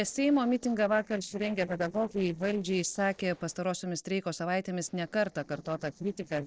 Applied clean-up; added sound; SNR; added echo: neural separator model SepFormer DNS4.